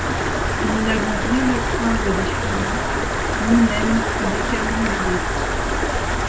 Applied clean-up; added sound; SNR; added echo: none; Stream; -3 dB; reverberation time 0.2 s.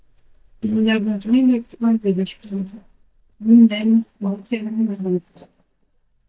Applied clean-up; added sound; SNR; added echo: neural mask model DeepFilterNet 3.